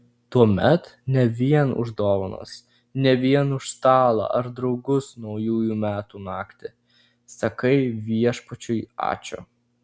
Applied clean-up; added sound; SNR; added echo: none; none; none; none.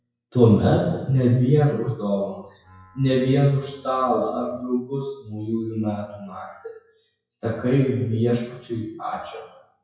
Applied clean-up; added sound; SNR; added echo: classical method WPE with log-MMSE.